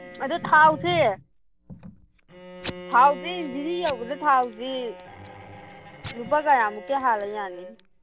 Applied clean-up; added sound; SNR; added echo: none; Packing tape, duct tape / Tearing + Bowed string instrument; 15 dB; none.